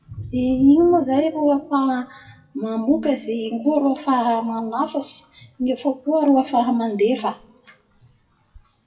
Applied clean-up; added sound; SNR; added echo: classical method WPE with log-MMSE.